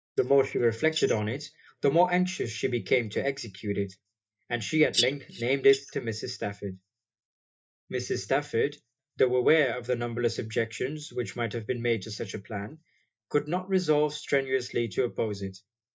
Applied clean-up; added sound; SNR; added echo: neural mask model DeepFilterNet 3.